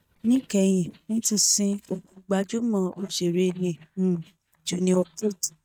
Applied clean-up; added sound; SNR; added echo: neural mask model DeepFilterNet 3.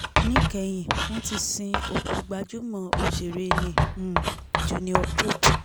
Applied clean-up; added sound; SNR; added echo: none; Writing; -2 dB; none.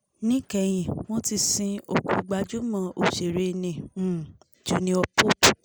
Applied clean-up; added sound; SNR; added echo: none; none; none; none.